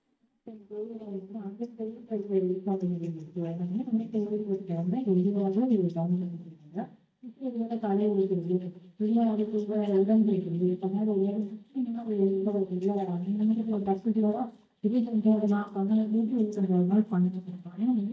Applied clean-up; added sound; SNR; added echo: neural mask model DeepFilterNet 3.